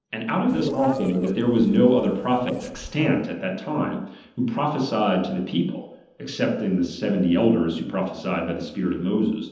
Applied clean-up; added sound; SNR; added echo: neural separator model SepFormer DNS4.